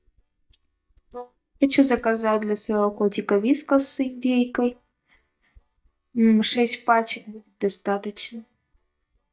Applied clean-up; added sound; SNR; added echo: neural mask model DeepFilterNet 3.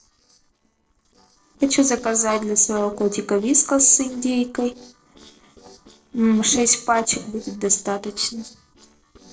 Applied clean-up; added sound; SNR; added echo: neural separator model SepFormer DNS4.